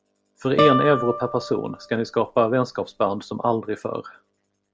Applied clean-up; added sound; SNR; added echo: none; Guitar; 4 dB; none.